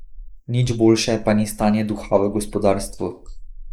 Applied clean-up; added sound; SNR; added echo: neural mask model Resemble Enhance denoiser.